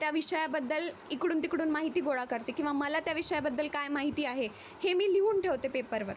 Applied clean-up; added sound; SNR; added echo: none; none; none; none.